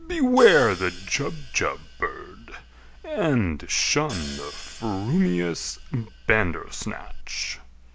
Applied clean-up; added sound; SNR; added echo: none; Hi-hat; 19 dB; none.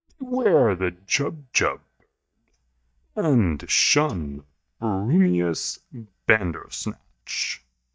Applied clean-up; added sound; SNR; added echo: neural mask model DeepFilterNet 3.